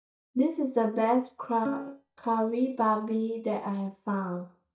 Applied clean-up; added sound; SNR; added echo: neural mask model DeepFilterNet 3.